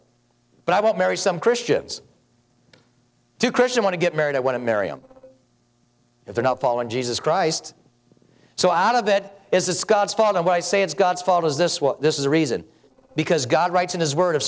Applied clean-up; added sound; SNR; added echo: neural separator model SepFormer DNS4.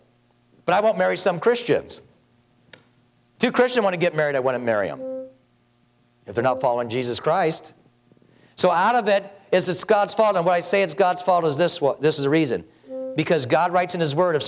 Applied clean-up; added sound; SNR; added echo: none; Wind instrument, woodwind instrument; 12 dB; none.